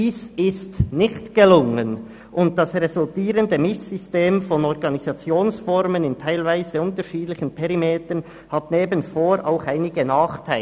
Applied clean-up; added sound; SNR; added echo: none; none; none; none.